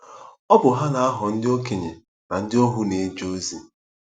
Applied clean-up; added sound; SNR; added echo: none; none; none; none.